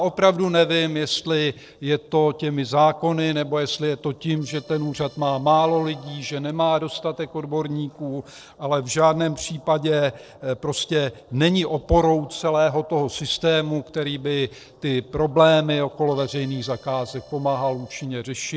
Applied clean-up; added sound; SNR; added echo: neural separator model SepFormer DNS4.